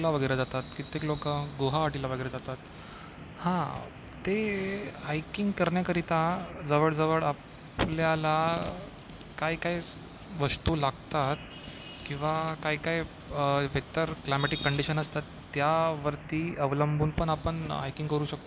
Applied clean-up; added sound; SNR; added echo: none; none; none; none.